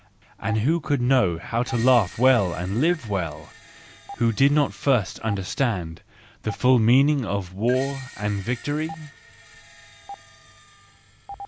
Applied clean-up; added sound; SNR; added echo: none; Stream + Screech; 19 dB; none.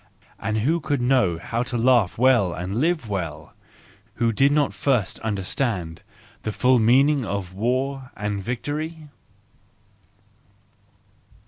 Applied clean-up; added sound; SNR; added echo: none; none; none; none.